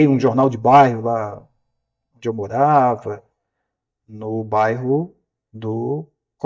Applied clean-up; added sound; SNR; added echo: neural mask model DeepFilterNet 3.